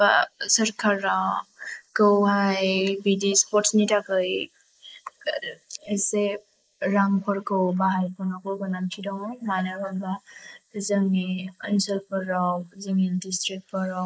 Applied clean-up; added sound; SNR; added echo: neural mask model Resemble Enhance denoiser.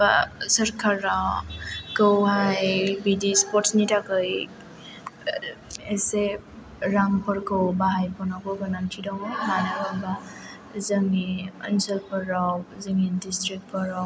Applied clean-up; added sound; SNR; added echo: none; none; none; none.